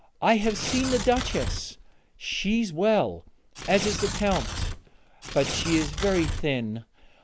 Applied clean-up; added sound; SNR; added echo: none; Tearing; 5 dB; none.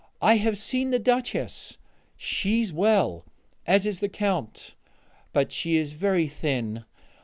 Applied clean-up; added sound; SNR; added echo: none; none; none; none.